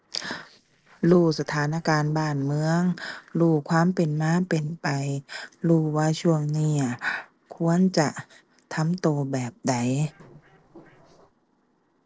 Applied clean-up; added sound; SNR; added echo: neural separator model SepFormer DNS4.